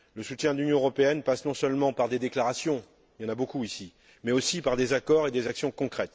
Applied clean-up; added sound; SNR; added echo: none; none; none; none.